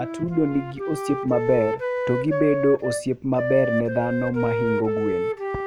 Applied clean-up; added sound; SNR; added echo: none; Wind instrument, woodwind instrument; 3 dB; none.